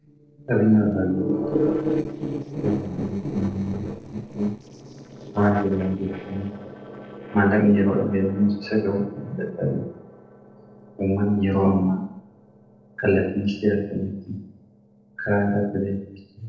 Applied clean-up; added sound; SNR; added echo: neural separator model SepFormer DNS4.